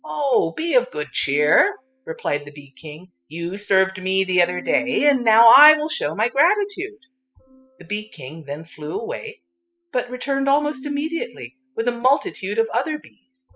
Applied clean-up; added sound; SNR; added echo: classical method spectral subtraction.